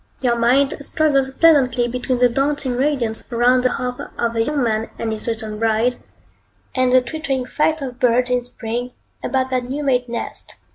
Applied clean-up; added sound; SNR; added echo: none; none; none; none.